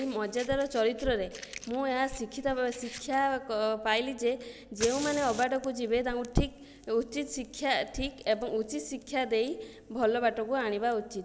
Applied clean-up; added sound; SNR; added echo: none; Fire; 18 dB; none.